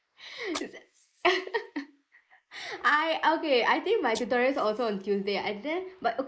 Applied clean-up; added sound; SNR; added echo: neural mask model Resemble Enhance denoiser.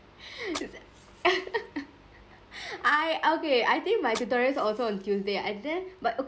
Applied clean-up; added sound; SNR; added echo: none; Fire; 19 dB; none.